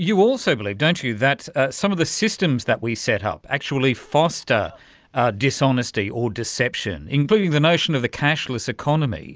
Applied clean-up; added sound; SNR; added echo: none; none; none; none.